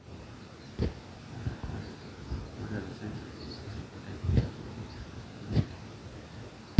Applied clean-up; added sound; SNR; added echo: none; none; none; none.